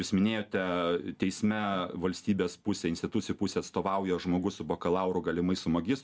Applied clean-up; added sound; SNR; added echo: none; none; none; none.